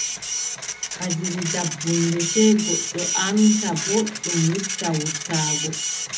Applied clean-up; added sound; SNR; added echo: none; Printer; 4 dB; reverberation time 0.4 s.